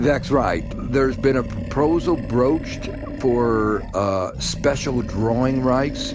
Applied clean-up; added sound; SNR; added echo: none; Animal; 8 dB; none.